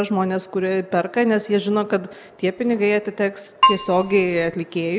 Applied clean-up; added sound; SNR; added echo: none; Keyboard (musical); 0 dB; none.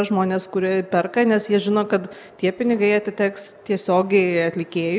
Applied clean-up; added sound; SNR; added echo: none; none; none; none.